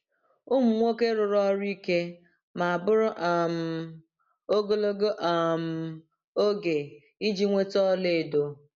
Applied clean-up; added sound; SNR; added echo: none; none; none; none.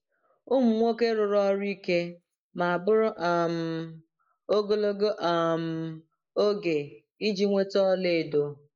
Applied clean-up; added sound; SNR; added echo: neural mask model Resemble Enhance denoiser.